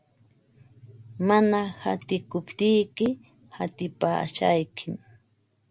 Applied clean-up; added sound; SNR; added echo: none; none; none; none.